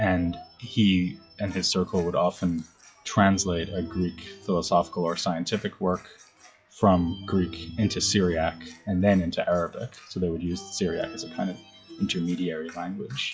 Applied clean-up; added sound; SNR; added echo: classical method WPE with log-MMSE.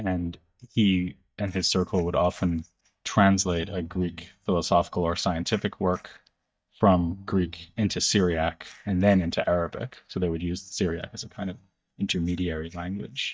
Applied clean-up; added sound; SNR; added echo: neural mask model DeepFilterNet 3.